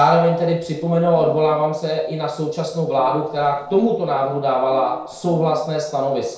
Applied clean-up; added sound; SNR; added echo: neural separator model SepFormer DNS4.